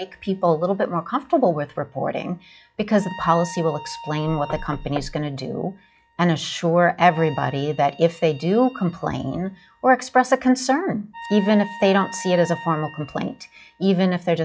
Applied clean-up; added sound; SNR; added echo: classical method log-MMSE.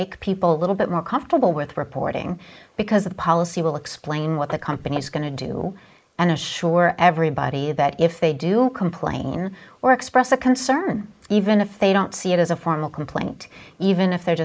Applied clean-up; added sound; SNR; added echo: neural mask model Resemble Enhance denoiser.